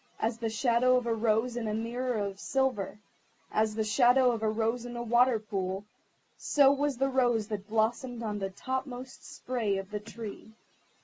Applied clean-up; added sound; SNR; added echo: none; none; none; none.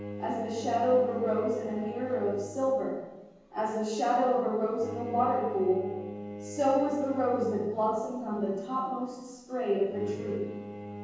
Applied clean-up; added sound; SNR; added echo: none; Bowed string instrument; 13 dB; reverberation time 1.3 s.